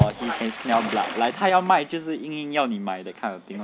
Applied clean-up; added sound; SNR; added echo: none; Water / Splash, splatter; 7 dB; none.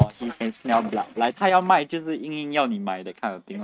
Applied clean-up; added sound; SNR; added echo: neural mask model RNNoise.